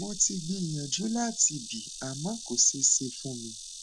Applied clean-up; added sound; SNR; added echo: none; Insect; 12 dB; none.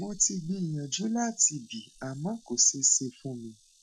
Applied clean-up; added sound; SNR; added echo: classical method log-MMSE.